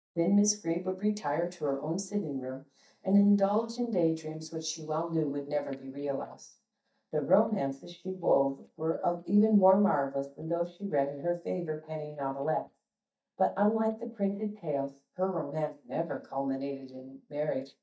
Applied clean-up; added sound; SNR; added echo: neural mask model DeepFilterNet 3.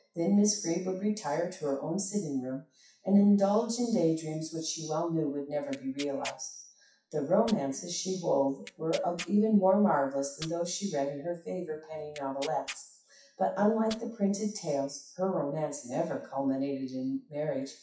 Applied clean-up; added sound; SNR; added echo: classical method WPE with log-MMSE.